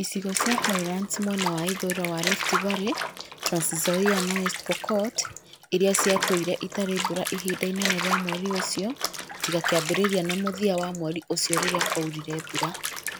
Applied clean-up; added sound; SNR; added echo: none; Bathtub (filling or washing) / Water; 3 dB; none.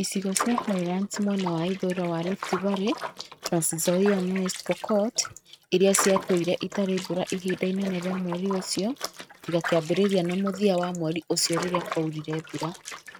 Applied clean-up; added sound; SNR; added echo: neural mask model RNNoise.